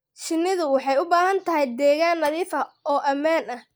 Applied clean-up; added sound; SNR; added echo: neural mask model DeepFilterNet 3.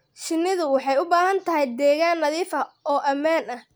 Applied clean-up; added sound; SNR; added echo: none; none; none; none.